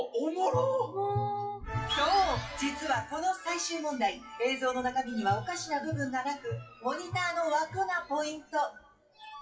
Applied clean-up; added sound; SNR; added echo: classical method WPE with log-MMSE.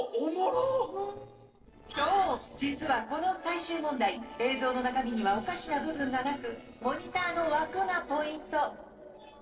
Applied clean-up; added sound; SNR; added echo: neural separator model SepFormer DNS4.